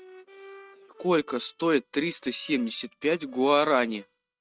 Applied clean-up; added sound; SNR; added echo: neural mask model RNNoise.